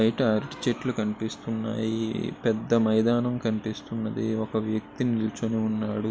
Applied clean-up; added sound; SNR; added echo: none; none; none; none.